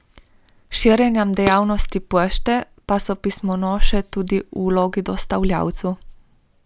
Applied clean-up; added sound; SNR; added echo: none; Dishes, pots, and pans; 11 dB; none.